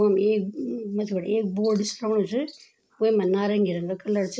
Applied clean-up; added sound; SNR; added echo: none; none; none; none.